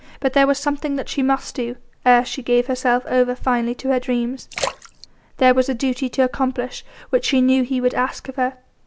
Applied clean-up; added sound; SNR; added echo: none; Splash, splatter; 13 dB; none.